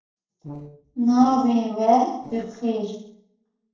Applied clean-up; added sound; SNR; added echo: neural separator model SepFormer DNS4.